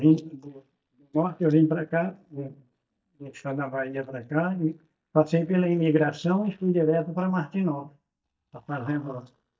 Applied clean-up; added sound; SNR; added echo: neural mask model DeepFilterNet 3.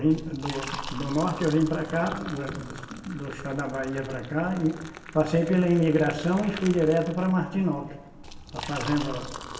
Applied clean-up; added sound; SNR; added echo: none; Liquid; 13 dB; reverberation time 1.1 s.